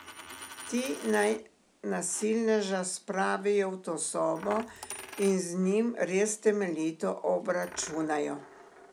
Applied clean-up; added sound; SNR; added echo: none; Coin (dropping); 18 dB; none.